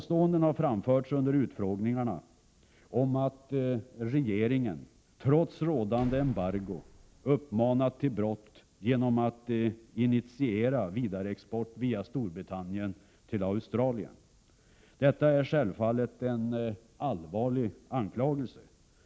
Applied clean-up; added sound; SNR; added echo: none; Slam; 17 dB; none.